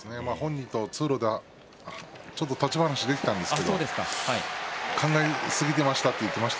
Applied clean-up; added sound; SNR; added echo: none; none; none; none.